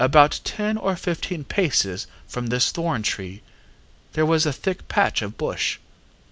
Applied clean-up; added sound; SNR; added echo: none; none; none; none.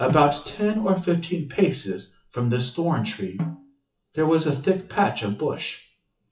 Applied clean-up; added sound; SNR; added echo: classical method WPE with log-MMSE.